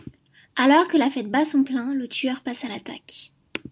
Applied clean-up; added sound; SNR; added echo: none; none; none; none.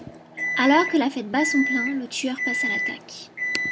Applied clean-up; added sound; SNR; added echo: none; Microwave oven; 3 dB; none.